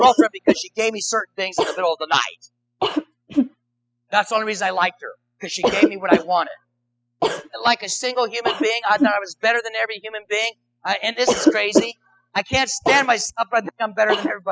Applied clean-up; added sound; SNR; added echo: classical method spectral subtraction.